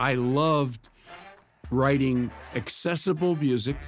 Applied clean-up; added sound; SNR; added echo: none; none; none; none.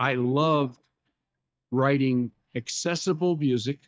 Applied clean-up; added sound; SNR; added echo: neural mask model DeepFilterNet 3.